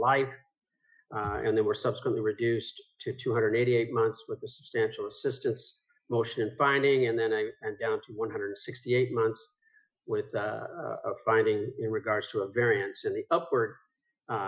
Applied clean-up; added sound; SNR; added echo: classical method Wiener filter.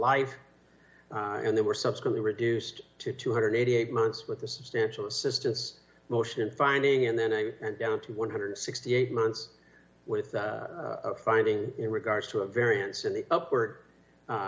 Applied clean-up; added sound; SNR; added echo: none; none; none; none.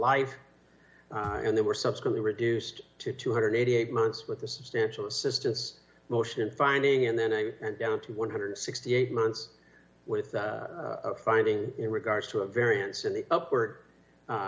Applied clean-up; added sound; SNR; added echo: none; Thump, thud; 17 dB; none.